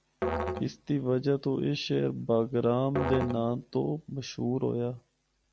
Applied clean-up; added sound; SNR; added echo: none; Musical instrument; 8 dB; none.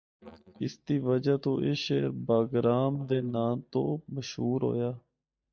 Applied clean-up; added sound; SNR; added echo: neural mask model DeepFilterNet 3.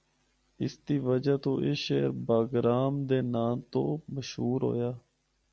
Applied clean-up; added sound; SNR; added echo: none; none; none; none.